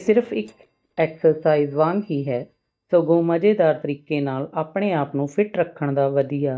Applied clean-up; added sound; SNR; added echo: neural mask model DeepFilterNet 3.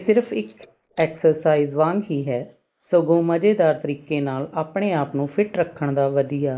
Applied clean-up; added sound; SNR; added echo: neural mask model Resemble Enhance denoiser.